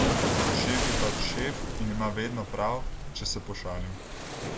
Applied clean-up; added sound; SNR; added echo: none; Waves, surf; -4 dB; none.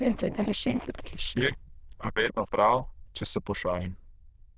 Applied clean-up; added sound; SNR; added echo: neural diffusion model UNIVERSE++.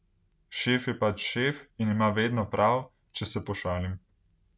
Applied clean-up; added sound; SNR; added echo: none; none; none; none.